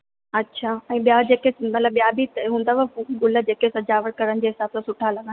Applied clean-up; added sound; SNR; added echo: none; none; none; none.